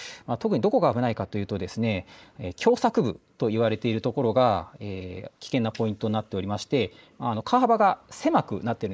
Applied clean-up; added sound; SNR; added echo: neural mask model Resemble Enhance denoiser.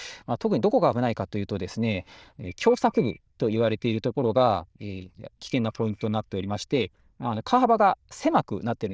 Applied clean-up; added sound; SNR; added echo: neural diffusion model UNIVERSE++.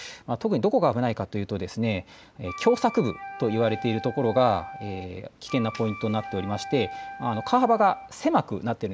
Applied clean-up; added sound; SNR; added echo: none; Wind instrument, woodwind instrument; 13 dB; none.